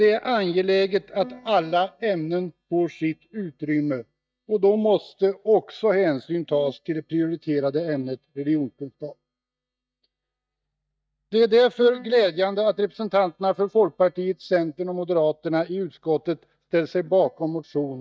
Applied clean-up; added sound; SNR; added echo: neural mask model DeepFilterNet 3.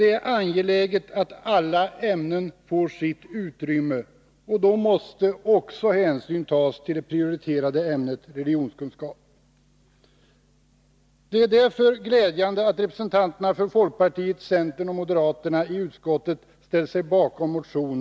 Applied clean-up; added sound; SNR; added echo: none; none; none; none.